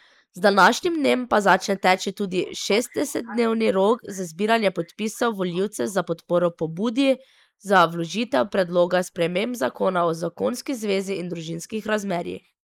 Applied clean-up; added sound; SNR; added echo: neural mask model Resemble Enhance denoiser.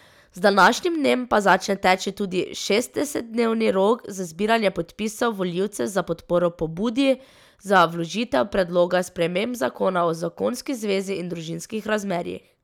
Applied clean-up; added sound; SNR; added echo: none; none; none; none.